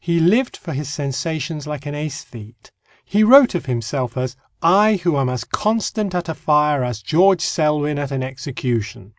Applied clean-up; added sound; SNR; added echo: none; none; none; none.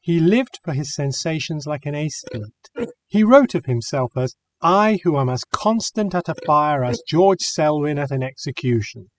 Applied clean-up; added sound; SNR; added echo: classical method spectral subtraction.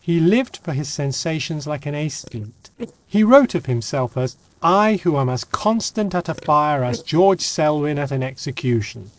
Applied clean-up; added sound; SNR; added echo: neural separator model SepFormer DNS4.